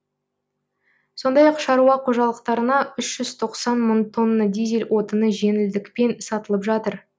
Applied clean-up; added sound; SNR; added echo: none; none; none; none.